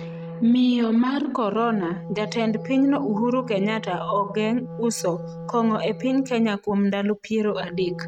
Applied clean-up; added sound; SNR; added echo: neural mask model RNNoise.